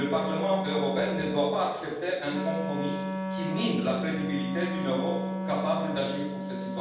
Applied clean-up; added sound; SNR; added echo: none; Wind instrument, woodwind instrument; 2 dB; reverberation time 1.2 s.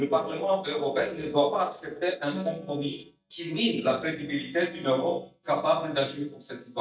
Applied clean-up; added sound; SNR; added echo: neural mask model DeepFilterNet 3.